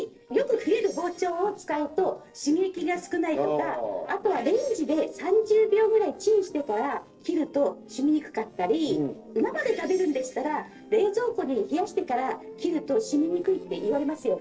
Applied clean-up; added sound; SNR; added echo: neural separator model SepFormer DNS4.